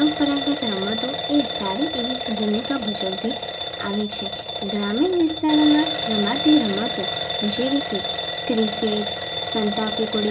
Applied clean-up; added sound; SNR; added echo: none; Alarm / Bell; 3 dB; none.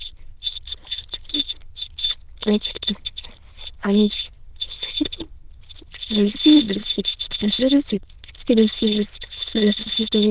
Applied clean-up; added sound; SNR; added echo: neural diffusion model UNIVERSE++.